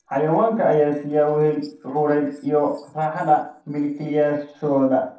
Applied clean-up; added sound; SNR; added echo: neural separator model SepFormer DNS4.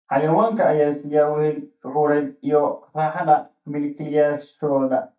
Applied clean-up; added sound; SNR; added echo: neural mask model DeepFilterNet 3.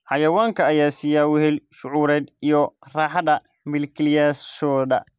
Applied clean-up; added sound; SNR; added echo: none; none; none; none.